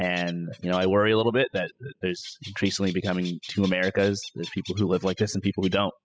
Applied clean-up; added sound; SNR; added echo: classical method spectral subtraction.